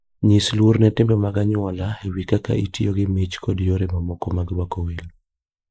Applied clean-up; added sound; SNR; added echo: neural mask model Resemble Enhance denoiser.